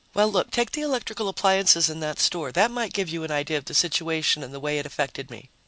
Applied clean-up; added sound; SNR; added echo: none; none; none; none.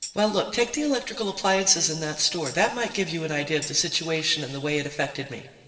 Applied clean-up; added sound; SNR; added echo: neural separator model SepFormer DNS4.